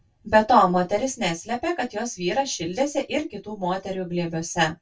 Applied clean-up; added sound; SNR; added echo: none; none; none; reverberation time 0.1 s.